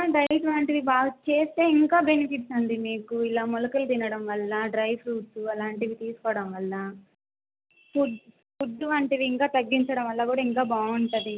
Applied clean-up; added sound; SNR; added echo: none; none; none; none.